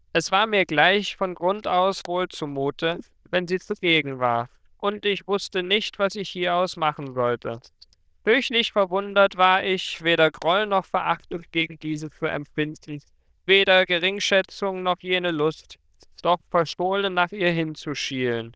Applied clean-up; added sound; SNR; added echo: neural diffusion model UNIVERSE++.